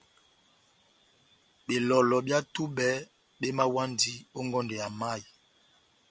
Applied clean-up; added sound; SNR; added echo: none; none; none; none.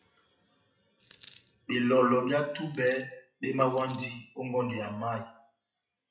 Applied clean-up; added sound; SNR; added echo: classical method WPE with log-MMSE.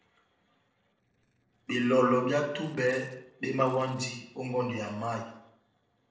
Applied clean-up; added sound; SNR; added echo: neural separator model SepFormer DNS4.